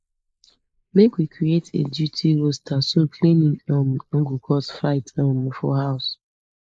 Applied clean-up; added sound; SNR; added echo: neural mask model Resemble Enhance denoiser.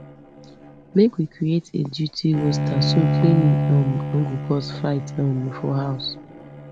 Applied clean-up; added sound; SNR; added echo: none; Bowed string instrument; 3 dB; none.